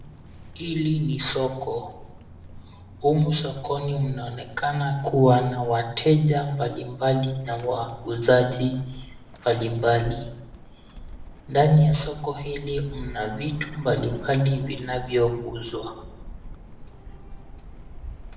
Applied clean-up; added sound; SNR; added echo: none; Bird; 16 dB; reverberation time 0.7 s.